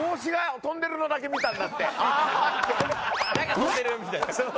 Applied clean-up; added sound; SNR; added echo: none; none; none; none.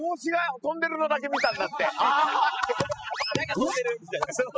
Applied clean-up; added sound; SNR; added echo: classical method spectral subtraction.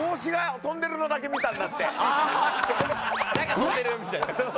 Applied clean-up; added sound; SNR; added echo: none; Wind instrument, woodwind instrument; 18 dB; none.